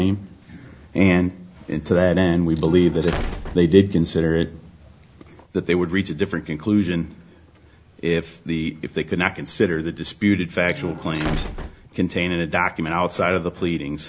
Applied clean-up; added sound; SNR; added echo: none; Slam; 8 dB; none.